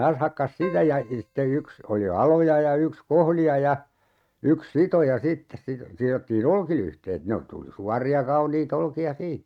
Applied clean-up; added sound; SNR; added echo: neural mask model RNNoise.